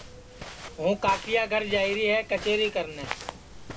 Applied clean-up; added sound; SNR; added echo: none; Walk, footsteps; 12 dB; reverberation time 0.2 s.